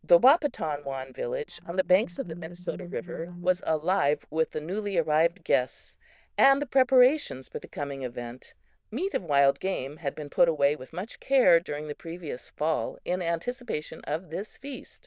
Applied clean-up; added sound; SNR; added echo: neural diffusion model UNIVERSE++.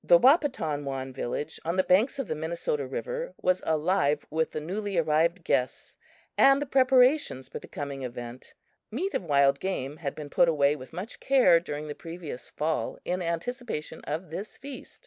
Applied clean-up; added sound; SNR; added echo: neural mask model Resemble Enhance denoiser.